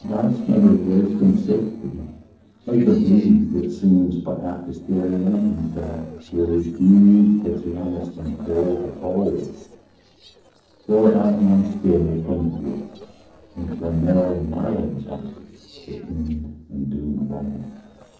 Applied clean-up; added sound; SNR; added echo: neural separator model SepFormer DNS4.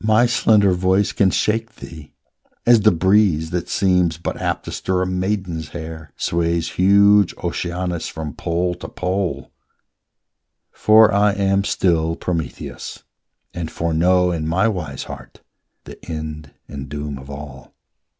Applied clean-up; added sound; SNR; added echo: none; none; none; none.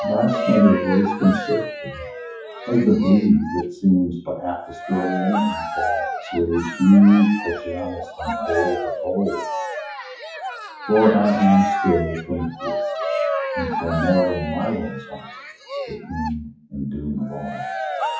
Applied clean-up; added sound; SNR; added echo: classical method WPE with log-MMSE.